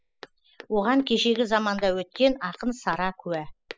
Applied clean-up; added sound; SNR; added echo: classical method spectral subtraction.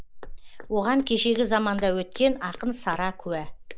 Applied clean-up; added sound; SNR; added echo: neural mask model Resemble Enhance denoiser.